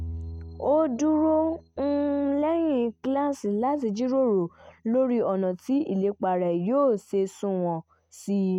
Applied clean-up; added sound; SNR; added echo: neural mask model RNNoise.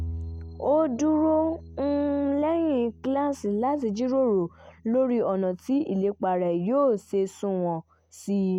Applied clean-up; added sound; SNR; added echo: none; Bowed string instrument; 18 dB; none.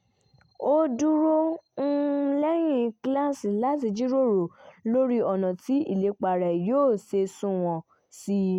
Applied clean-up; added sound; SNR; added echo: none; none; none; none.